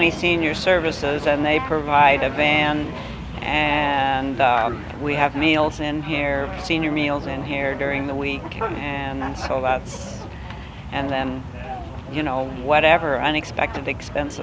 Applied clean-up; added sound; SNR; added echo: none; none; none; none.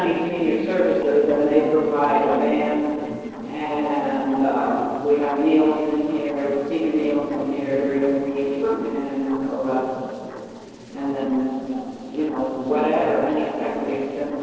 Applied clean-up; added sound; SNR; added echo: neural separator model SepFormer DNS4.